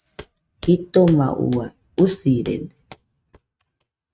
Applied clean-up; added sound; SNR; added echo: neural mask model RNNoise.